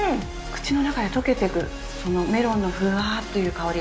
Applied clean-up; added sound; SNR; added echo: none; none; none; none.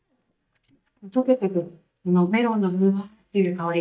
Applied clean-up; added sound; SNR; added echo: neural mask model DeepFilterNet 3.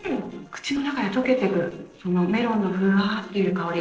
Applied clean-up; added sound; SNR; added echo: neural separator model SepFormer DNS4.